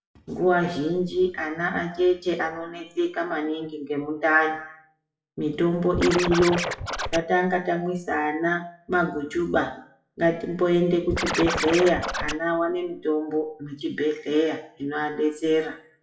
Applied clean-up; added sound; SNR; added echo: classical method WPE with log-MMSE.